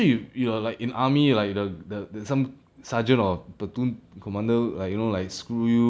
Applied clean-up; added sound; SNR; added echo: none; none; none; none.